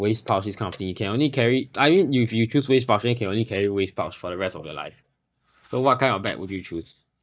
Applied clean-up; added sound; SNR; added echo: neural mask model DeepFilterNet 3.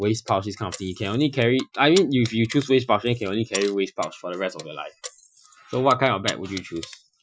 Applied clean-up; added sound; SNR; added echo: classical method Wiener filter.